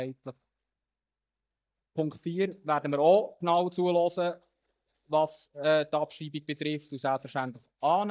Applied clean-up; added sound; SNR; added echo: neural mask model DeepFilterNet 3.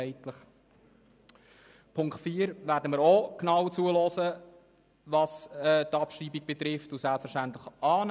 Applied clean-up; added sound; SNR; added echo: none; none; none; none.